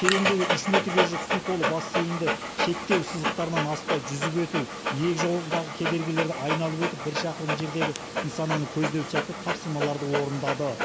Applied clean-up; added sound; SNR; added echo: none; Dog; 0 dB; none.